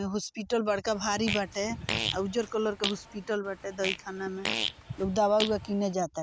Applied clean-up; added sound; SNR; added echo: none; Fart; 6 dB; none.